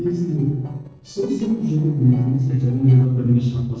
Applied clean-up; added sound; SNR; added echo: neural separator model SepFormer DNS4.